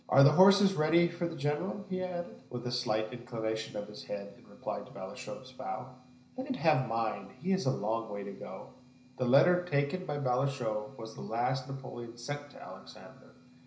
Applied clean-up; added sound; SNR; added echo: none; none; none; reverberation time 0.5 s.